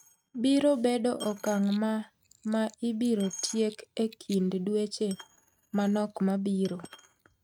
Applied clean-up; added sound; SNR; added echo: neural mask model RNNoise.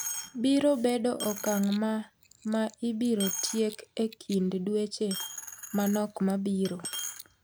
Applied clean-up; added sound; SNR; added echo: none; Coin (dropping); 12 dB; none.